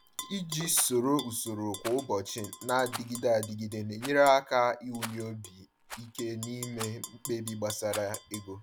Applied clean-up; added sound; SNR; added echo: none; Tap / Glass + Rattle; 13 dB; none.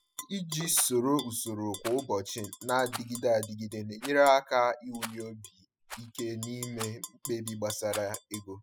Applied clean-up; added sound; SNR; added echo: classical method spectral subtraction.